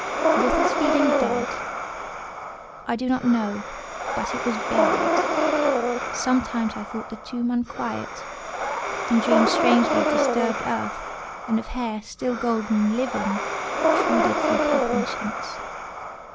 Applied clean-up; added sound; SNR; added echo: none; Breathing; -2 dB; none.